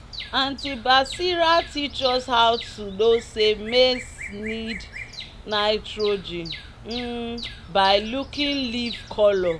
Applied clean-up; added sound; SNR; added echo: none; Bird vocalization, bird call, bird song; 14 dB; none.